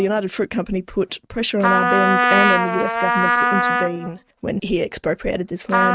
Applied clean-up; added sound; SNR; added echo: neural mask model RNNoise.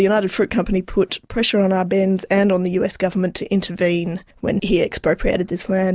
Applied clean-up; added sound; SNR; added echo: none; none; none; none.